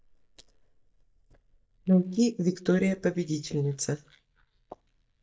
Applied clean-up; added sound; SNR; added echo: neural mask model DeepFilterNet 3.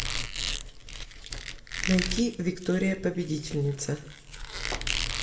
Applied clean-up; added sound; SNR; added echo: none; Squeak; 3 dB; reverberation time 0.8 s.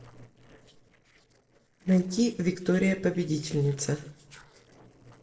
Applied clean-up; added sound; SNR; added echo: neural separator model SepFormer DNS4.